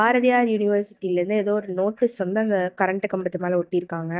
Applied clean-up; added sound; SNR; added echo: neural mask model DeepFilterNet 3.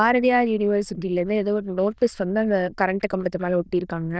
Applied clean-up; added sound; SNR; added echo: neural diffusion model UNIVERSE++.